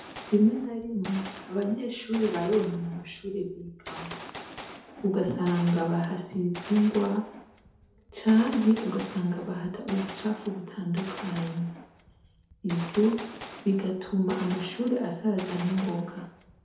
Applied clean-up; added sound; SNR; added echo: none; Gunshot, gunfire; 15 dB; reverberation time 2.0 s.